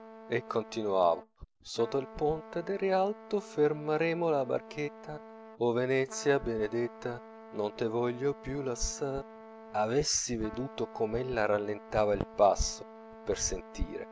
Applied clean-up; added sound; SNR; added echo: none; Trumpet; 17 dB; none.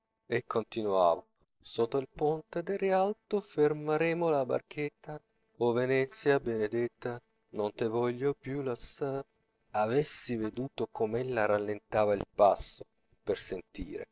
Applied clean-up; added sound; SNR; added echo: neural separator model SepFormer DNS4.